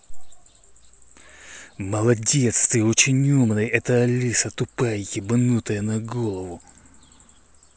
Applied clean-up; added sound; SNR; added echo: none; none; none; none.